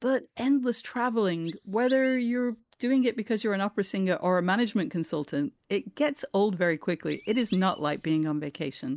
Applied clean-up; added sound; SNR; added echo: neural mask model Resemble Enhance denoiser.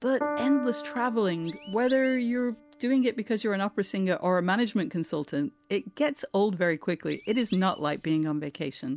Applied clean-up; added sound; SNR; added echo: none; Chirp, tweet + Piano; 15 dB; none.